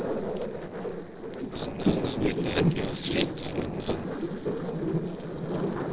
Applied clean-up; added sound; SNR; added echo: neural separator model SepFormer DNS4.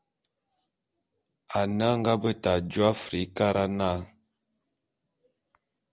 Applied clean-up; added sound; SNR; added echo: none; none; none; none.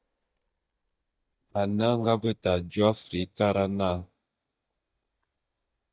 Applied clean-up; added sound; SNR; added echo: neural mask model DeepFilterNet 3.